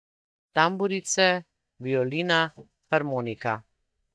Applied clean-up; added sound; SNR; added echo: neural mask model DeepFilterNet 3.